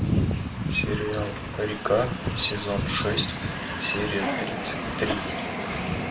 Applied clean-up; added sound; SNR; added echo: none; Train; -1 dB; reverberation time 0.2 s.